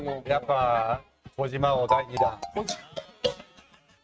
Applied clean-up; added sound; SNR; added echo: neural mask model RNNoise.